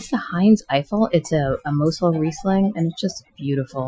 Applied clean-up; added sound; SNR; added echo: classical method Wiener filter.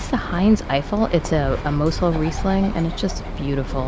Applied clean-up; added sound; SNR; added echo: none; Bird; 6 dB; none.